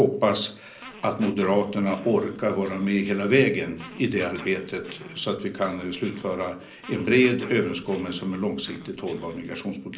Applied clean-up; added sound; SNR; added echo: none; Growling; 20 dB; reverberation time 0.5 s.